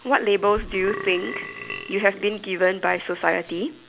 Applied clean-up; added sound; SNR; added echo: none; Burping, eructation; 11 dB; none.